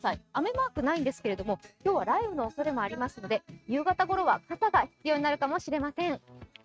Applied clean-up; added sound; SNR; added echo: neural mask model RNNoise.